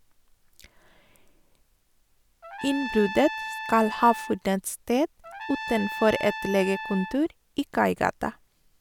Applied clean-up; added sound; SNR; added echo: none; Trumpet; 9 dB; none.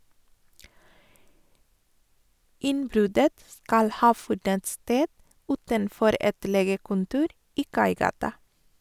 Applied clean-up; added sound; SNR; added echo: none; none; none; none.